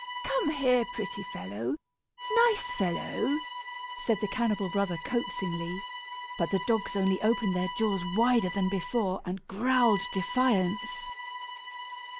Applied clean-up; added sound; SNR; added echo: none; Bowed string instrument; 9 dB; none.